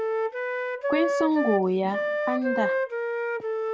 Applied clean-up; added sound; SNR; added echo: none; Wind instrument, woodwind instrument; -1 dB; none.